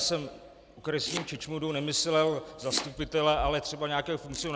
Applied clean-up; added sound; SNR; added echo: none; Domestic sounds, home sounds; 14 dB; none.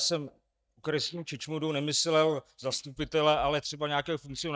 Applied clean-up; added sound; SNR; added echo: neural mask model DeepFilterNet 3.